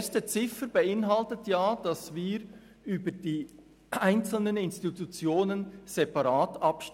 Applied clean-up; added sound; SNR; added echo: none; none; none; none.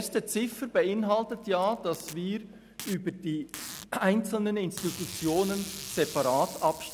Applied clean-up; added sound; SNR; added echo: none; Packing tape, duct tape; 14 dB; none.